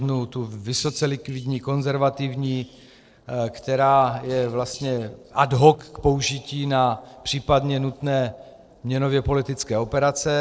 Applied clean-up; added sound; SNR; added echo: neural separator model SepFormer DNS4.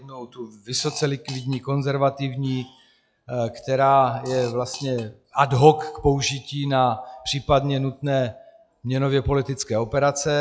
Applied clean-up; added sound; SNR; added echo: classical method log-MMSE.